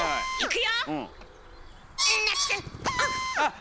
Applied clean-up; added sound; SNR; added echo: none; Drill + Bird; 1 dB; none.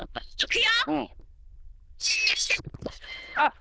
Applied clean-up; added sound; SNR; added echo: neural diffusion model UNIVERSE++.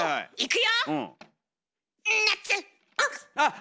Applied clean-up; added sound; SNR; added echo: none; none; none; none.